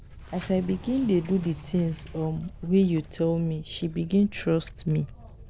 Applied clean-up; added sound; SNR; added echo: none; Sliding door + Dog; 16 dB; none.